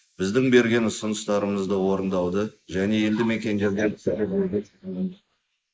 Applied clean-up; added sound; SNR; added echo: neural mask model Resemble Enhance denoiser.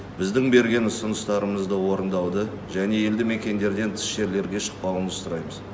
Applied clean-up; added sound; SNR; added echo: none; none; none; none.